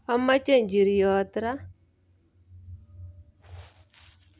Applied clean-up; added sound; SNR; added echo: none; none; none; none.